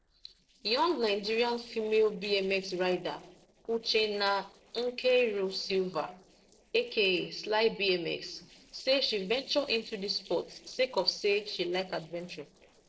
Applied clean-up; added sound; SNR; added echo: neural separator model SepFormer DNS4.